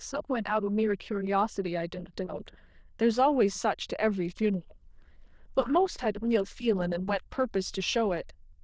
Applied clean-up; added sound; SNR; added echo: neural diffusion model UNIVERSE++.